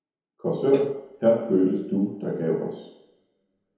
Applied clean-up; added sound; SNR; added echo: none; Hi-hat; 19 dB; reverberation time 1.0 s.